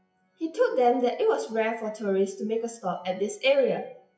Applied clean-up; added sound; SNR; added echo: classical method WPE with log-MMSE.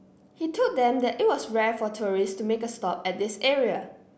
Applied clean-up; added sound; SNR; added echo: none; none; none; none.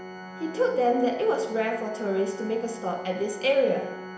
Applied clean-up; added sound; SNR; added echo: none; Organ; 14 dB; reverberation time 0.8 s.